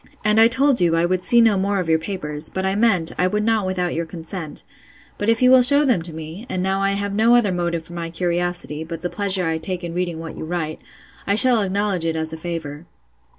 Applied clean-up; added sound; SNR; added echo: none; none; none; none.